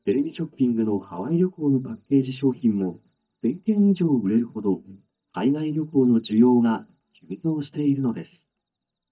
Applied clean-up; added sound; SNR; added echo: neural mask model DeepFilterNet 3.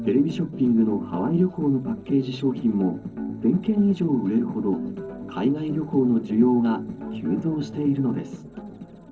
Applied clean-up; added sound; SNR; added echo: neural separator model SepFormer DNS4.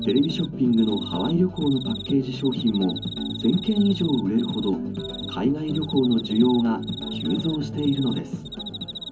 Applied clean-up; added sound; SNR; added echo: none; Cricket; 14 dB; reverberation time 0.4 s.